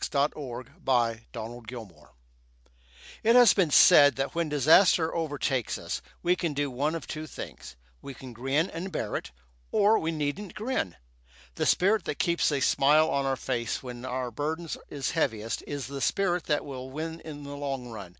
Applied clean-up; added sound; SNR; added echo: none; none; none; none.